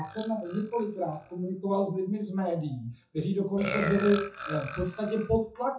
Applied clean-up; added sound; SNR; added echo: classical method WPE with log-MMSE.